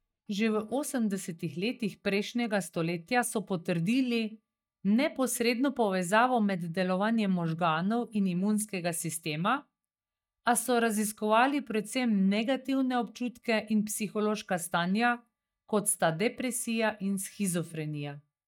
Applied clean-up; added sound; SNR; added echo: neural mask model DeepFilterNet 3.